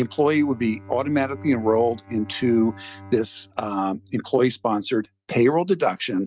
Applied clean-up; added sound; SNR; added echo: neural mask model RNNoise.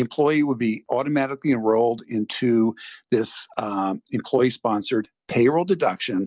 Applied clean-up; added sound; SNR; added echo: none; none; none; none.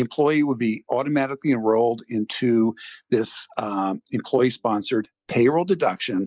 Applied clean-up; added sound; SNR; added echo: neural mask model Resemble Enhance denoiser.